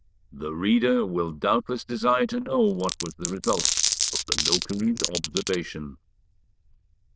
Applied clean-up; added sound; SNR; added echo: neural diffusion model UNIVERSE++.